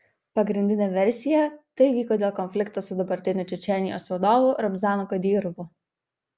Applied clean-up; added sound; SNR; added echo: none; none; none; none.